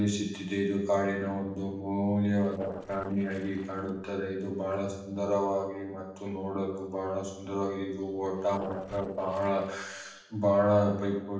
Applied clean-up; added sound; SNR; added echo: neural separator model SepFormer DNS4.